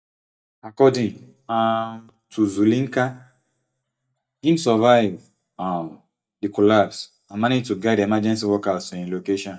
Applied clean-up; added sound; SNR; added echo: neural mask model DeepFilterNet 3.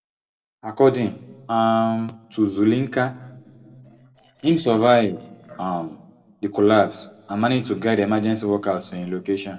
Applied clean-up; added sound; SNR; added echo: neural separator model SepFormer DNS4.